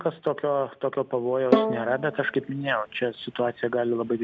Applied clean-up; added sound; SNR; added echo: none; Bowed string instrument; 3 dB; none.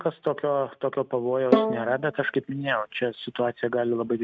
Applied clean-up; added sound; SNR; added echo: neural mask model RNNoise.